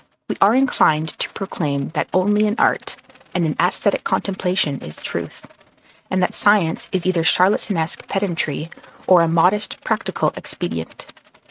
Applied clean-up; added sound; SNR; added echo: neural mask model RNNoise.